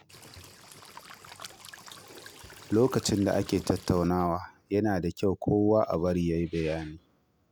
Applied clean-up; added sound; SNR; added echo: none; Cricket / Water; 20 dB; none.